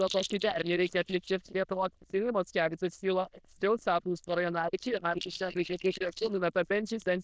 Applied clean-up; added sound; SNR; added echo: neural diffusion model UNIVERSE++.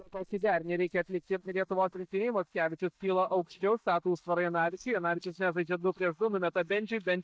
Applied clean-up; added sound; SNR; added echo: neural mask model DeepFilterNet 3.